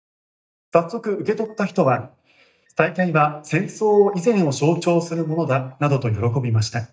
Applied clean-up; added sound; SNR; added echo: neural mask model DeepFilterNet 3.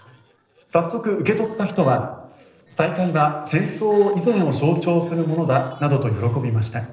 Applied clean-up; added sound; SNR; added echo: neural separator model SepFormer DNS4.